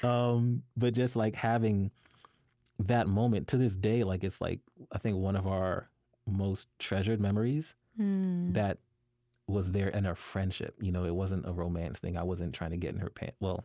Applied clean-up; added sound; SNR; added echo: none; none; none; none.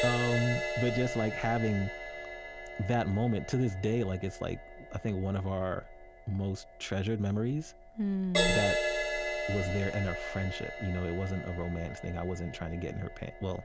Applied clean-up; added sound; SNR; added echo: none; Crash cymbal; 4 dB; none.